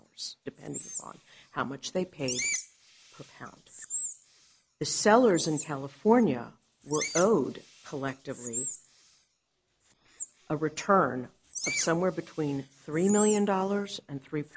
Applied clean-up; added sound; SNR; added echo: neural mask model Resemble Enhance denoiser.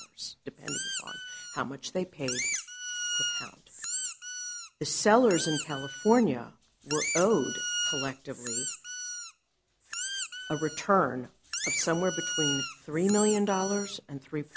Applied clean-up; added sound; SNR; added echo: none; Squeak; 5 dB; none.